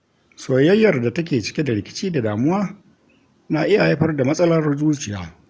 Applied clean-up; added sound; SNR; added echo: none; none; none; none.